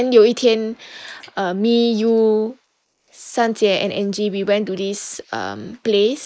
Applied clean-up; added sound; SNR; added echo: neural mask model Resemble Enhance denoiser.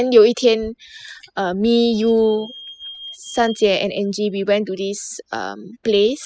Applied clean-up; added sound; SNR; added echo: classical method spectral subtraction.